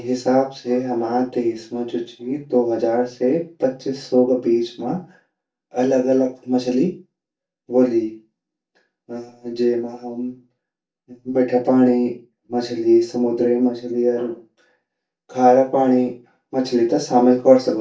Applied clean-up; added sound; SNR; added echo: none; none; none; reverberation time 0.2 s.